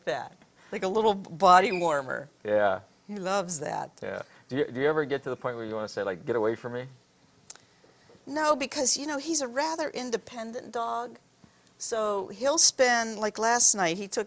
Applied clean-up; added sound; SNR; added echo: none; none; none; none.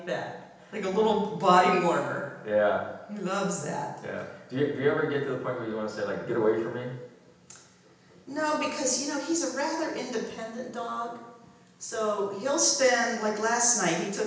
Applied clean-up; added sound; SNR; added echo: none; none; none; reverberation time 0.9 s.